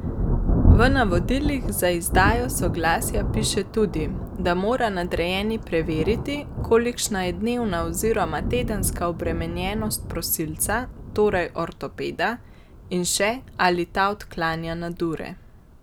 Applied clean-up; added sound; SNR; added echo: none; Thunder; 2 dB; none.